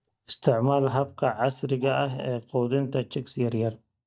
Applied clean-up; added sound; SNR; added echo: neural mask model DeepFilterNet 3.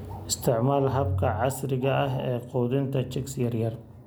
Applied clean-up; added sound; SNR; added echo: none; Bird; 18 dB; none.